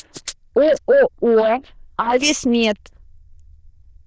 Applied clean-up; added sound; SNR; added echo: neural diffusion model UNIVERSE++.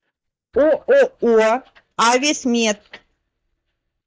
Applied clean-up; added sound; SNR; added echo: neural mask model DeepFilterNet 3.